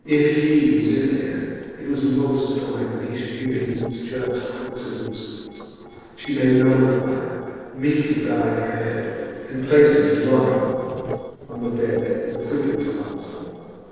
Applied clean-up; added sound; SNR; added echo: neural separator model SepFormer DNS4.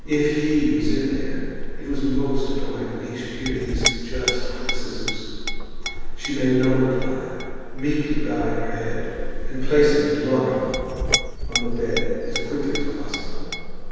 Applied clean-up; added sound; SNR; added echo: none; Chink, clink; 0 dB; reverberation time 2.1 s.